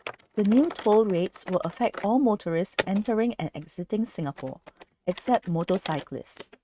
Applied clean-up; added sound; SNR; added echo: neural mask model RNNoise.